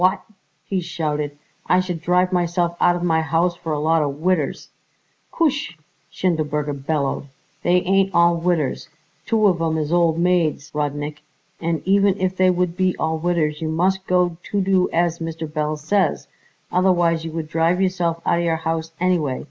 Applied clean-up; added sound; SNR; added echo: none; none; none; none.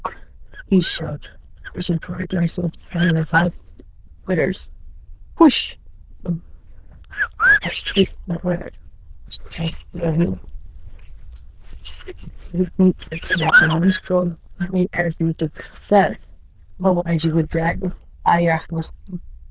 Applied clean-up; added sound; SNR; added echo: neural diffusion model UNIVERSE++.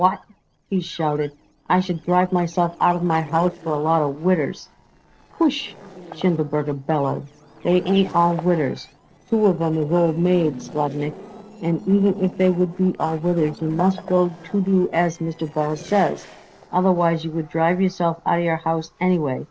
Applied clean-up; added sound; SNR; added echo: neural separator model SepFormer DNS4.